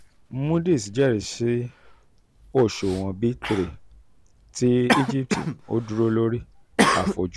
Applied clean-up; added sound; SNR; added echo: none; Cough; 5 dB; none.